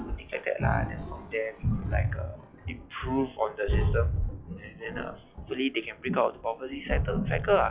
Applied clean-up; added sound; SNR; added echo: classical method log-MMSE.